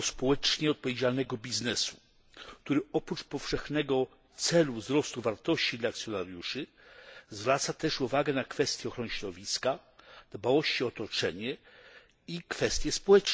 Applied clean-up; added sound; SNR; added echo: none; none; none; none.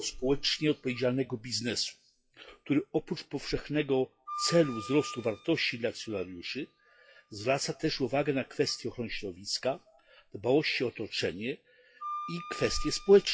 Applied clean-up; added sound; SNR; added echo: classical method WPE with log-MMSE.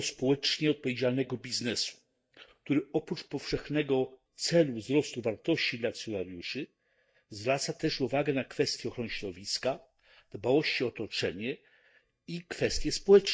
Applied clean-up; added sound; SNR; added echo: neural mask model DeepFilterNet 3.